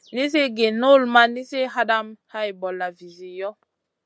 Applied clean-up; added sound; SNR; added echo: none; none; none; none.